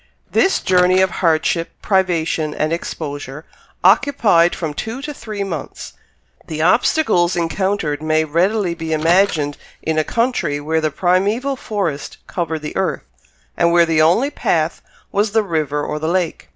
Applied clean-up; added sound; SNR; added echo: none; Microwave oven; 14 dB; none.